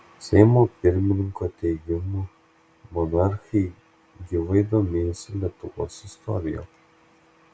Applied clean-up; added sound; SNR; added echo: none; none; none; none.